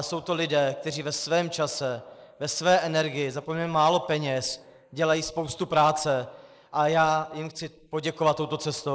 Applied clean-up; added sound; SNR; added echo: neural mask model Resemble Enhance denoiser.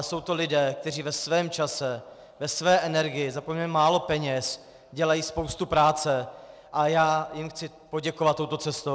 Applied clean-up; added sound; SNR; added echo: none; none; none; none.